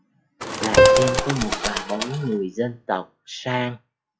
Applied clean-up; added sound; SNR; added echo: classical method log-MMSE.